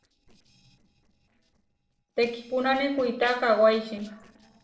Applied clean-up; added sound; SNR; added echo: neural separator model SepFormer DNS4.